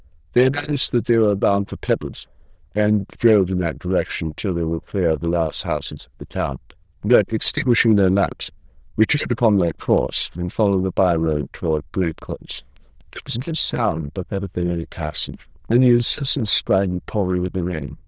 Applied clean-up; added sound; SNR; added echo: neural diffusion model UNIVERSE++.